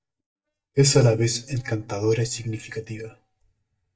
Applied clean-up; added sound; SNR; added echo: neural mask model DeepFilterNet 3.